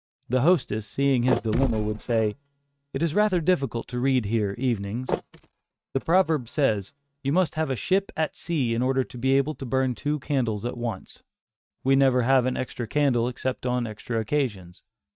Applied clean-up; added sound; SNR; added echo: neural mask model RNNoise.